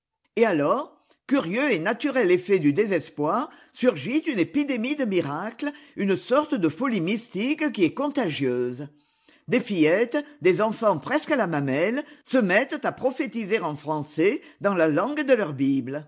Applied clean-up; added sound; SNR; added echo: none; none; none; none.